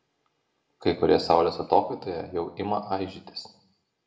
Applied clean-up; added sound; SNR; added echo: none; none; none; reverberation time 0.6 s.